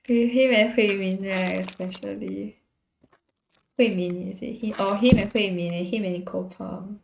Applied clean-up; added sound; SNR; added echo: neural mask model RNNoise.